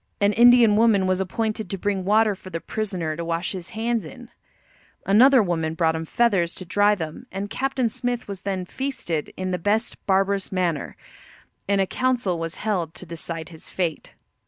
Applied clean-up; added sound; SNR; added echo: none; none; none; none.